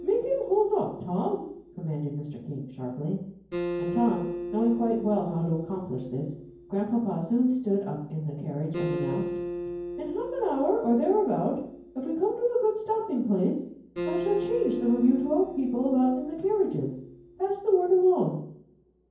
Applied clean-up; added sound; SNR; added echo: none; Acoustic guitar; 10 dB; reverberation time 0.9 s.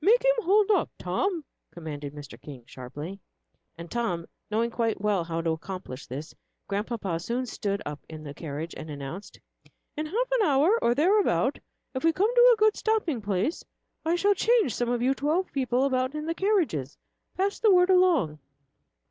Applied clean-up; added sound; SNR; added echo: none; none; none; none.